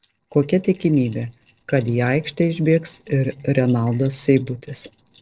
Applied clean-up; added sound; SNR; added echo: neural separator model SepFormer DNS4.